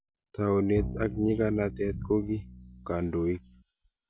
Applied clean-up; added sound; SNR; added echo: none; Bowed string instrument; 10 dB; none.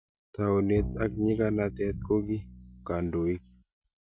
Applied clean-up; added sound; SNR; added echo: neural mask model RNNoise.